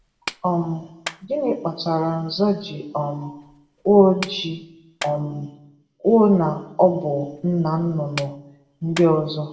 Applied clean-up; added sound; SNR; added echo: none; Clapping; 18 dB; reverberation time 0.6 s.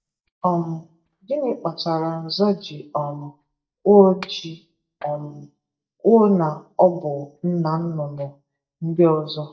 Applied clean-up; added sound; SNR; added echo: neural mask model DeepFilterNet 3.